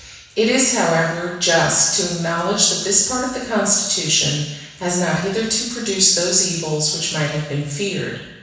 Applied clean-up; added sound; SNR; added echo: none; none; none; reverberation time 1.1 s.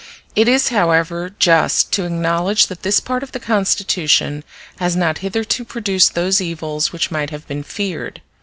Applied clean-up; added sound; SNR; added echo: none; none; none; none.